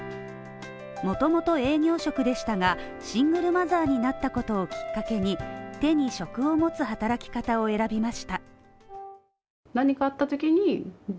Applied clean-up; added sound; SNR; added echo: none; Wind instrument, woodwind instrument; 19 dB; none.